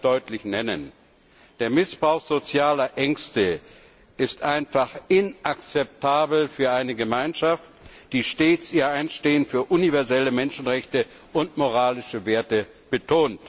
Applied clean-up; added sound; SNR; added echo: none; none; none; none.